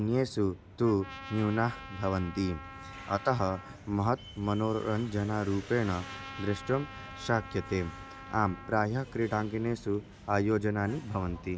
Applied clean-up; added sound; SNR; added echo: none; Trumpet; 16 dB; none.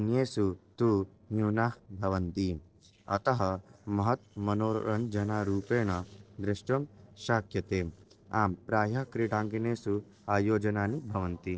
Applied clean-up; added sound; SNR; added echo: neural separator model SepFormer DNS4.